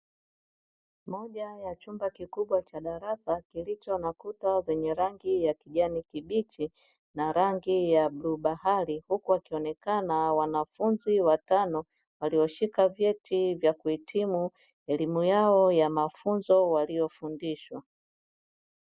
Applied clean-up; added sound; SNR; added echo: none; none; none; none.